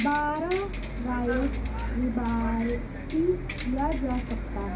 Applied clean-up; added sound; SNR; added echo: none; Bus; 3 dB; reverberation time 0.4 s.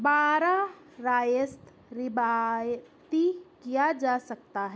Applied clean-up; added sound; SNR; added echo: none; none; none; none.